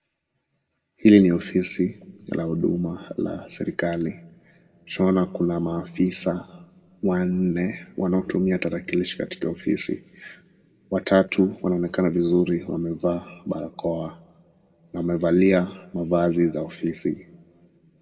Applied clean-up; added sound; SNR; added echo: none; none; none; reverberation time 0.2 s.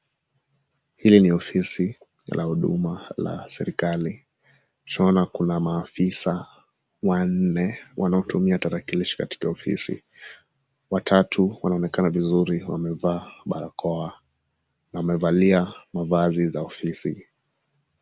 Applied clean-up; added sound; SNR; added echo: none; none; none; none.